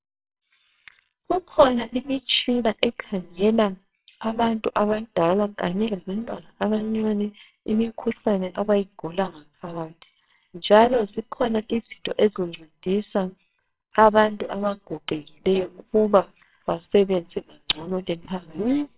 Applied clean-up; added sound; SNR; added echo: neural separator model SepFormer WHAMR!.